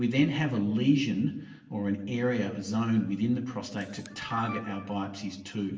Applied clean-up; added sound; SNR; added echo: none; Camera; 16 dB; reverberation time 0.8 s.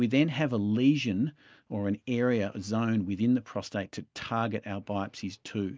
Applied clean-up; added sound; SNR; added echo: none; none; none; none.